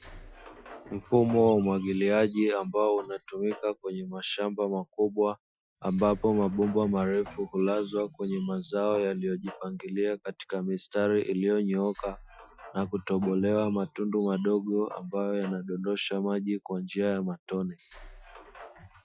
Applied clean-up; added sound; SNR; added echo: classical method Wiener filter.